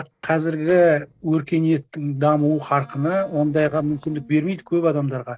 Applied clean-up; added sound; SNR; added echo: neural separator model SepFormer DNS4.